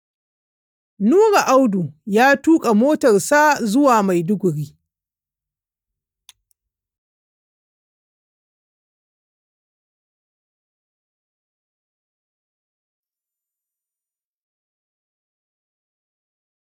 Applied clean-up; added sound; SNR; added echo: neural mask model DeepFilterNet 3.